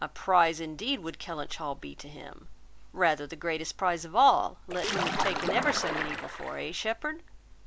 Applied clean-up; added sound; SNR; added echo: none; Splash, splatter; 3 dB; none.